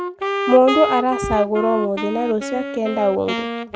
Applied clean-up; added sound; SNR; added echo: none; Wind instrument, woodwind instrument; 6 dB; none.